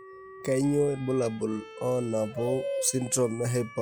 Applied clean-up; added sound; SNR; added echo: classical method log-MMSE.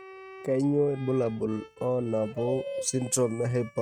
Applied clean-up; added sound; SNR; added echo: neural mask model RNNoise.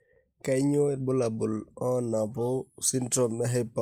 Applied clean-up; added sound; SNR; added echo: neural mask model Resemble Enhance denoiser.